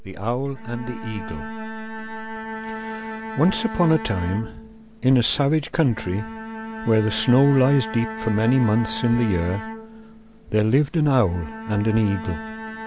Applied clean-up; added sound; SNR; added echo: none; Bowed string instrument; 11 dB; none.